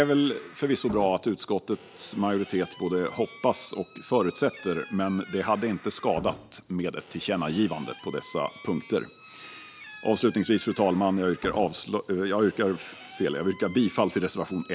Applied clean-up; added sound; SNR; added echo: none; Squeak / Slam; 19 dB; none.